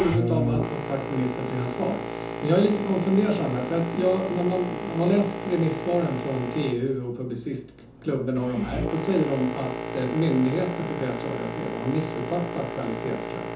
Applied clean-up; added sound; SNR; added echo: none; Boat, Water vehicle; 6 dB; reverberation time 0.6 s.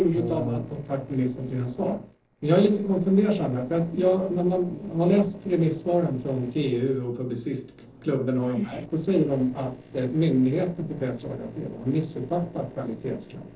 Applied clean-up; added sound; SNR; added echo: neural separator model SepFormer DNS4.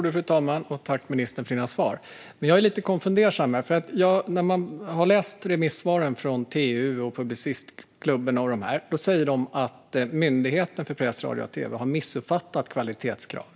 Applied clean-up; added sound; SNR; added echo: none; none; none; none.